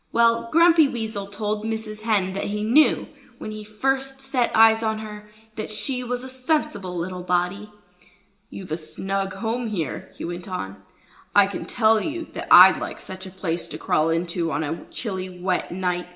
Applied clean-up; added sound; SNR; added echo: none; none; none; reverberation time 0.9 s.